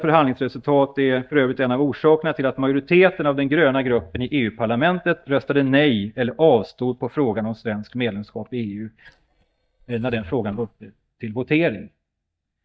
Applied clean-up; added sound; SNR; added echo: neural mask model DeepFilterNet 3.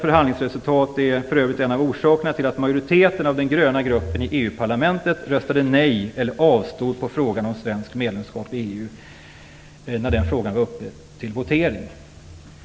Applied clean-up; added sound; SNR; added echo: none; none; none; none.